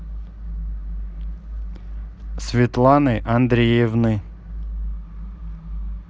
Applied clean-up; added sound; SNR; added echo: none; none; none; none.